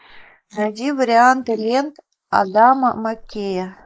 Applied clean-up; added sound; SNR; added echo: neural mask model Resemble Enhance denoiser.